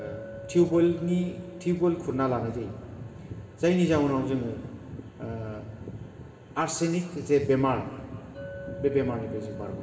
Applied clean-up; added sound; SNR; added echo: none; Chink, clink; 19 dB; reverberation time 1.9 s.